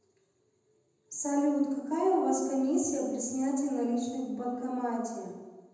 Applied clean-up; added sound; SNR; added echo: none; none; none; reverberation time 1.0 s.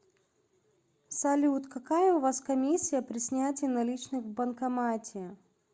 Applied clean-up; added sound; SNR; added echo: none; none; none; none.